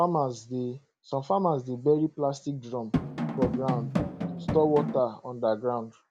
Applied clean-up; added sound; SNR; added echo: none; Drum; 1 dB; none.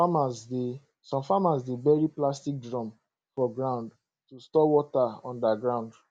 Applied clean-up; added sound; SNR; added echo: none; none; none; none.